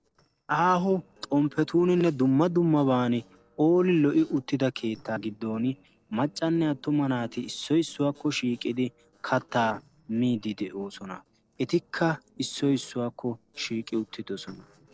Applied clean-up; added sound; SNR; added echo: neural separator model SepFormer DNS4.